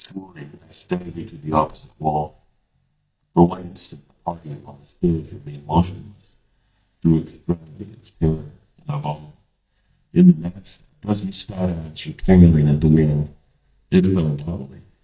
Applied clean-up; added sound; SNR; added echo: neural mask model DeepFilterNet 3.